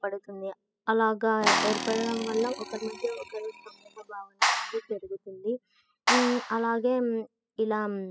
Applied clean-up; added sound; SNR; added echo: classical method spectral subtraction.